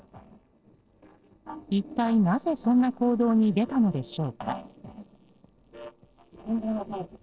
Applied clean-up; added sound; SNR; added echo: neural separator model SepFormer DNS4.